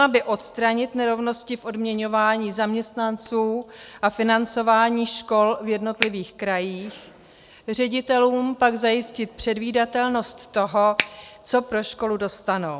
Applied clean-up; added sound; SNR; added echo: none; Finger snapping; 4 dB; none.